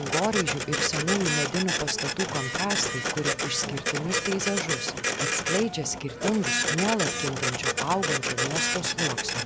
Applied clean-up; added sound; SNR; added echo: none; Printer; -1 dB; none.